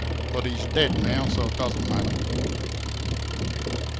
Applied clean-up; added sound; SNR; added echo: none; Engine + Thunder; -5 dB; none.